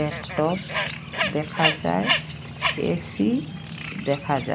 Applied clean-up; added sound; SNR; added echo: none; Bird; 2 dB; none.